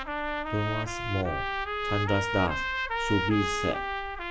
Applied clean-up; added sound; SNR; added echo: none; Trumpet; 0 dB; none.